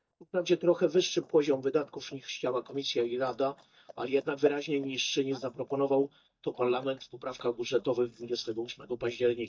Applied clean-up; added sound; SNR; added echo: neural mask model DeepFilterNet 3.